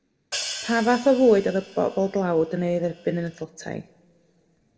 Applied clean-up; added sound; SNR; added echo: none; Hi-hat; 14 dB; reverberation time 1.3 s.